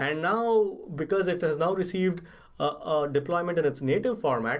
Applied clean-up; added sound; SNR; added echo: none; none; none; none.